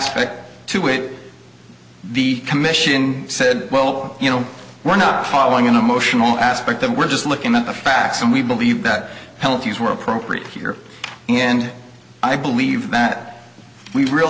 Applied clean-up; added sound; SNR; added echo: none; none; none; none.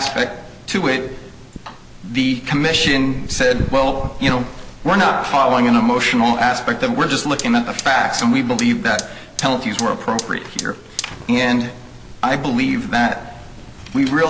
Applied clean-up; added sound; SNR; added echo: none; Fire; 12 dB; none.